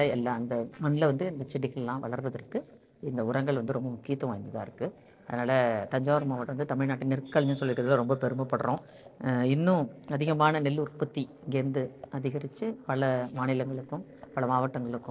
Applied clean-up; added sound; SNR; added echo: neural separator model SepFormer DNS4.